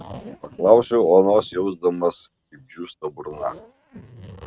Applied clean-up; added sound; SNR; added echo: neural mask model RNNoise.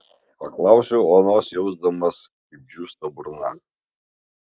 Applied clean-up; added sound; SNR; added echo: neural mask model Resemble Enhance denoiser.